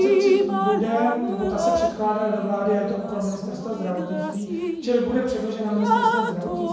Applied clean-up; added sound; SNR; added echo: none; Drip; 0 dB; reverberation time 1.2 s.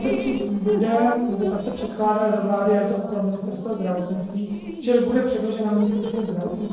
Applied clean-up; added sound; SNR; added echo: neural separator model SepFormer DNS4.